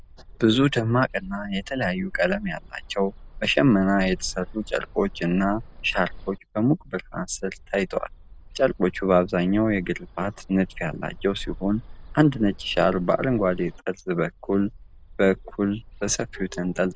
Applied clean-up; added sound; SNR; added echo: none; Bird; 16 dB; none.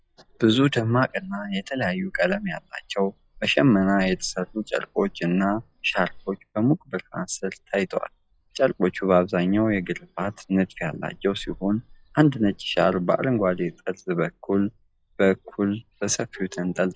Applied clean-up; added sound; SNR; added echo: classical method log-MMSE.